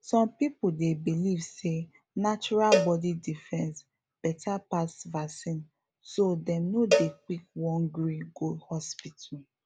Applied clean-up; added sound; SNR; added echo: none; Cowbell; 2 dB; none.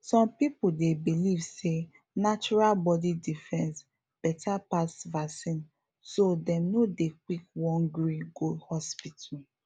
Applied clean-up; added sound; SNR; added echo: none; none; none; none.